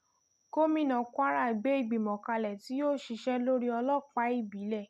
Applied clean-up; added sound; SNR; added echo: none; none; none; none.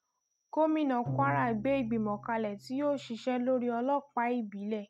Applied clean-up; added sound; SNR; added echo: neural mask model RNNoise.